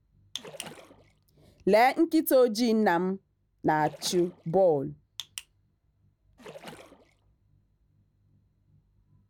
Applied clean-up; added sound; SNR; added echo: none; Splash, splatter; 20 dB; none.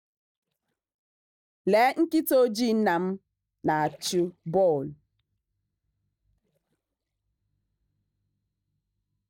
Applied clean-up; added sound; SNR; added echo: neural mask model DeepFilterNet 3.